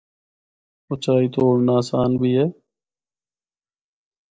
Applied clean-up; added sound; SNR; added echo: neural mask model DeepFilterNet 3.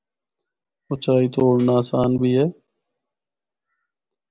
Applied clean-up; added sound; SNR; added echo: none; Tambourine; 16 dB; none.